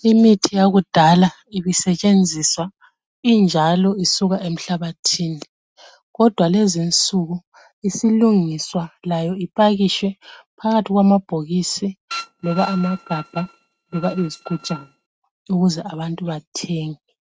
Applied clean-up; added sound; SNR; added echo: neural mask model RNNoise.